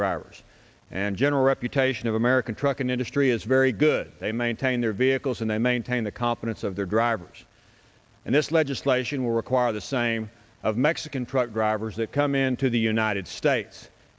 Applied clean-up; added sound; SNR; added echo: none; none; none; none.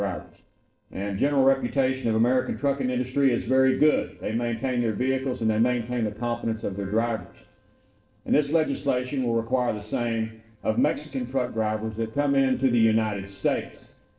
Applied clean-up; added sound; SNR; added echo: neural separator model SepFormer DNS4.